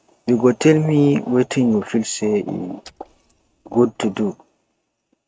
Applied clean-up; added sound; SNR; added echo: neural mask model RNNoise.